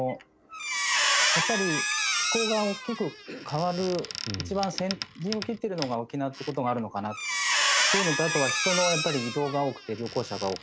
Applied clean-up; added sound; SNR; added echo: none; Squeak; -1 dB; none.